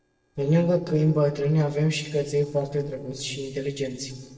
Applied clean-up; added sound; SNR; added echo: neural separator model SepFormer DNS4.